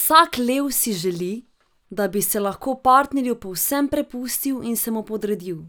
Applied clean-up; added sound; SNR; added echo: none; none; none; none.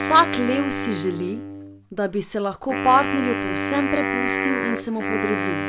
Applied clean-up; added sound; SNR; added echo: none; Wind instrument, woodwind instrument; 4 dB; none.